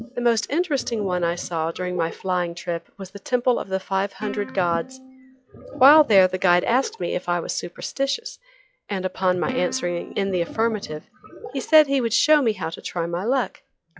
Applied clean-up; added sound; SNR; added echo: classical method log-MMSE.